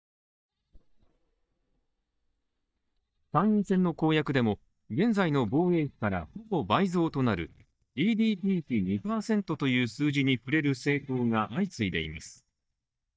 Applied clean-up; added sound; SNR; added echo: neural mask model DeepFilterNet 3.